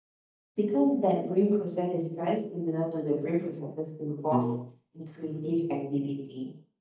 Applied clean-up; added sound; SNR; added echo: neural mask model DeepFilterNet 3.